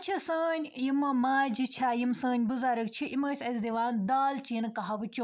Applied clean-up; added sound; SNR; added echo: none; none; none; none.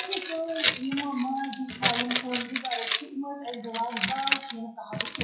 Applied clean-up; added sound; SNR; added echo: classical method WPE with log-MMSE.